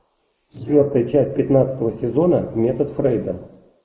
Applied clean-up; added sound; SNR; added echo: neural mask model Resemble Enhance denoiser.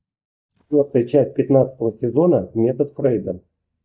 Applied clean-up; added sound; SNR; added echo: neural mask model DeepFilterNet 3.